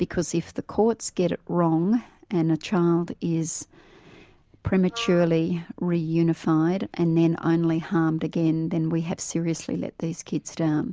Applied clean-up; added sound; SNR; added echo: none; Wind instrument, woodwind instrument; 17 dB; none.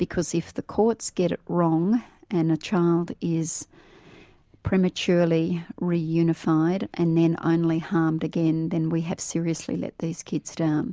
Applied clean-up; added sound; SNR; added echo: none; none; none; none.